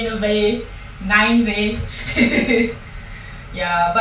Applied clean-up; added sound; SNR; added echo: none; none; none; reverberation time 0.3 s.